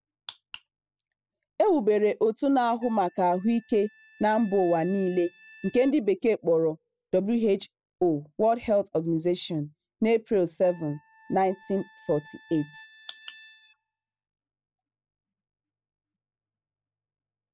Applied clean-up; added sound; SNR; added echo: classical method spectral subtraction.